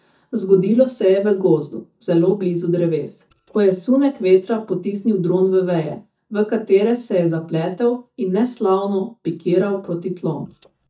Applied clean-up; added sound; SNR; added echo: neural mask model DeepFilterNet 3.